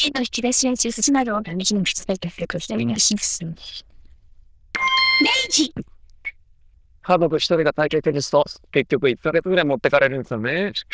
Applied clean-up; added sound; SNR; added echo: neural diffusion model UNIVERSE++.